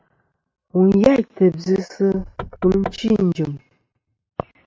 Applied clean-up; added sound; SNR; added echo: neural mask model RNNoise.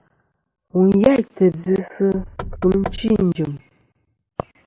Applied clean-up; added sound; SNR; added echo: none; Knock / Wood; 12 dB; none.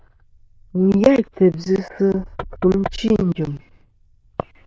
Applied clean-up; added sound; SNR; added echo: neural diffusion model UNIVERSE++.